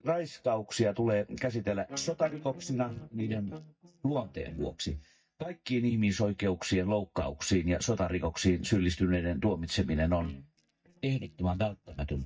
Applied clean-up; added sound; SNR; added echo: neural mask model DeepFilterNet 3.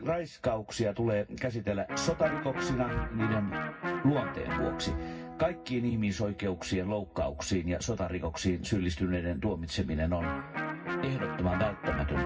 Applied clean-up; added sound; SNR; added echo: none; Electric guitar; 8 dB; reverberation time 0.4 s.